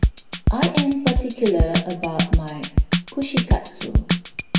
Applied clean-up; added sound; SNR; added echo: none; Drum kit; -5 dB; reverberation time 0.8 s.